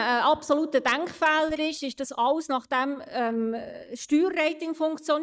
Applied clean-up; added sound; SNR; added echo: neural mask model DeepFilterNet 3.